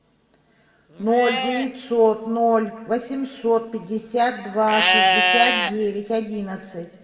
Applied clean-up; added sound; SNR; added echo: none; Livestock, farm animals, working animals; 3 dB; reverberation time 1.4 s.